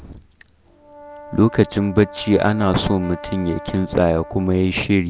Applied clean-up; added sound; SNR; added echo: none; Brass instrument; 17 dB; none.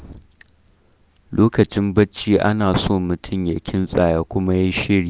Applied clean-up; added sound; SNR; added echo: none; none; none; none.